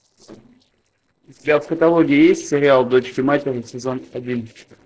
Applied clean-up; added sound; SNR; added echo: neural separator model SepFormer DNS4.